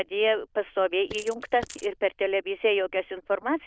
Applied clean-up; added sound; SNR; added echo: neural diffusion model UNIVERSE++.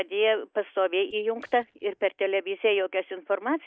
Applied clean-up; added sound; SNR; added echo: neural mask model DeepFilterNet 3.